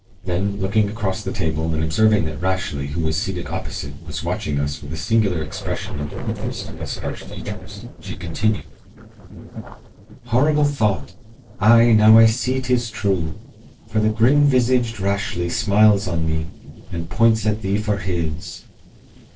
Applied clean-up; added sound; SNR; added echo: neural separator model SepFormer DNS4.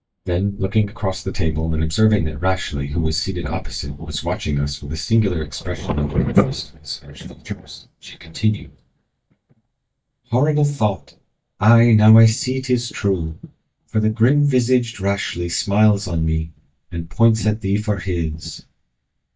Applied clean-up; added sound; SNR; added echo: neural mask model DeepFilterNet 3.